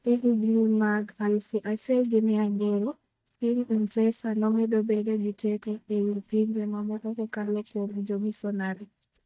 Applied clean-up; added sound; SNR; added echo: neural mask model DeepFilterNet 3.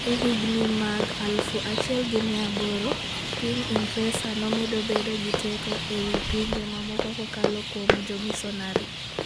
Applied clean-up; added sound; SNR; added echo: none; Traffic noise, roadway noise + Run; 0 dB; none.